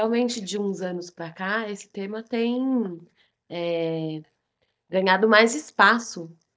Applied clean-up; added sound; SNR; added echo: neural mask model DeepFilterNet 3.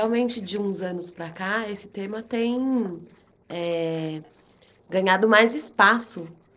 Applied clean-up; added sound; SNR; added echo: neural separator model SepFormer DNS4.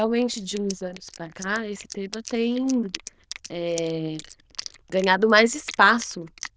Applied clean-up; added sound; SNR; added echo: neural diffusion model UNIVERSE++.